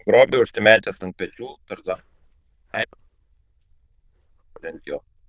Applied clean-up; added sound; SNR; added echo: neural diffusion model UNIVERSE++.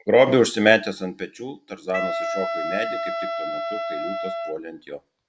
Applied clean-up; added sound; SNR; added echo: none; Wind instrument, woodwind instrument; 4 dB; none.